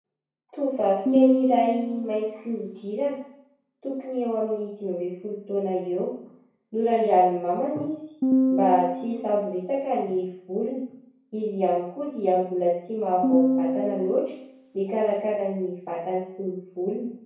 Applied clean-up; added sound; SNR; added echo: none; Piano; 0 dB; reverberation time 0.6 s.